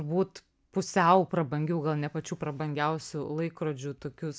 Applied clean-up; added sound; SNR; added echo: none; none; none; none.